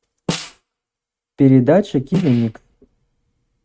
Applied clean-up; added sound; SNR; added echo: neural mask model RNNoise.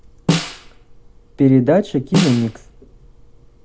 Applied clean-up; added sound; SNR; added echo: none; Snare drum; 5 dB; none.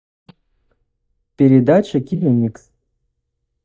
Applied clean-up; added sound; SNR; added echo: neural mask model DeepFilterNet 3.